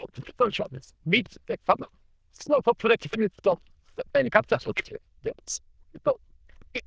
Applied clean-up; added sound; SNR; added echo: neural diffusion model UNIVERSE++.